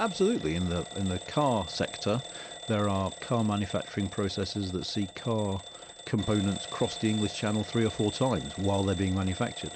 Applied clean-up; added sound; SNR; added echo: none; Alarm / Bell; 12 dB; none.